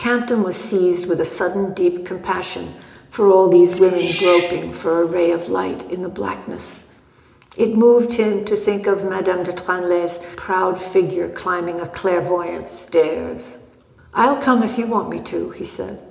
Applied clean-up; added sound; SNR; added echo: none; Cat; 13 dB; reverberation time 0.8 s.